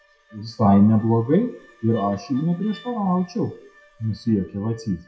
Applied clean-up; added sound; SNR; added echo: classical method WPE with log-MMSE.